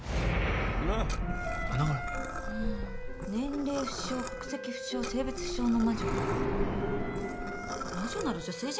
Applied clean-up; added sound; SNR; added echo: none; Liquid; 5 dB; none.